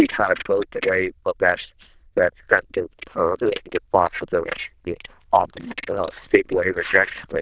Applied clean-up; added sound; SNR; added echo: neural diffusion model UNIVERSE++.